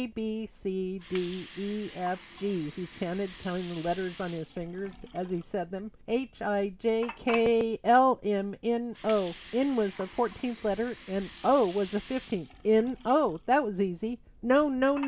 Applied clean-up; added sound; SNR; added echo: none; Water; 19 dB; none.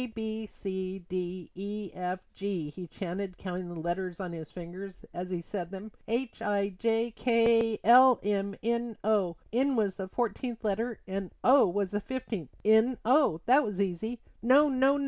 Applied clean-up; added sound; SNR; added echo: none; none; none; none.